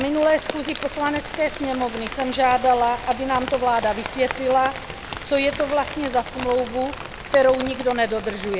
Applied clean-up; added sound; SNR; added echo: none; Rain; 11 dB; none.